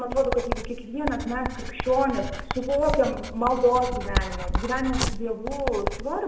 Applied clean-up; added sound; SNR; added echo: none; Writing; 4 dB; reverberation time 0.8 s.